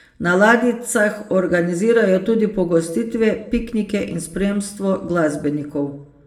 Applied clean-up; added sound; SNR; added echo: none; none; none; reverberation time 0.5 s.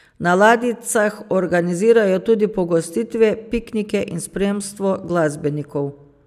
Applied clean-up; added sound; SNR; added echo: none; none; none; none.